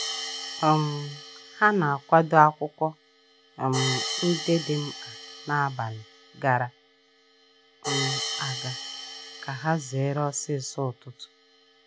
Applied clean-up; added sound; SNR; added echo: none; Hi-hat; 9 dB; none.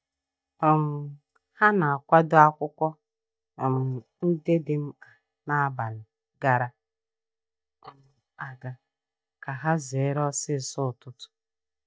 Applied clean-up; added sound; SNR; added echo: neural mask model DeepFilterNet 3.